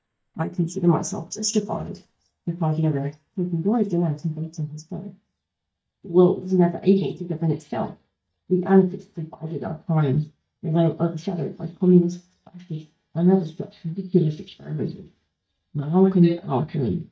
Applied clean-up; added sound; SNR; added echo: neural mask model DeepFilterNet 3.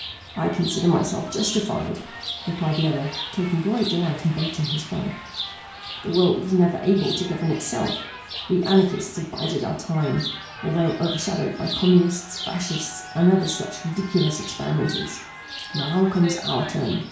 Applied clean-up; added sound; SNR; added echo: none; Chirp, tweet; 11 dB; reverberation time 0.6 s.